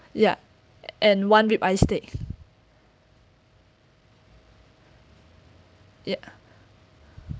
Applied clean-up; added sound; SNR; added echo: none; none; none; none.